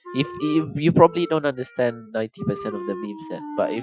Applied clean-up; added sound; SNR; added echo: classical method Wiener filter.